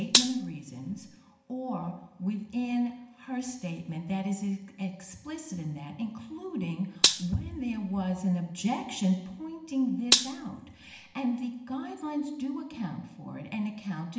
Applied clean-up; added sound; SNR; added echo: none; Gunshot, gunfire; -4 dB; reverberation time 0.8 s.